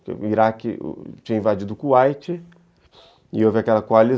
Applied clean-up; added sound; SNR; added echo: none; none; none; none.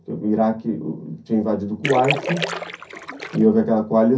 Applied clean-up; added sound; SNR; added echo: none; Splash, splatter; 7 dB; reverberation time 0.3 s.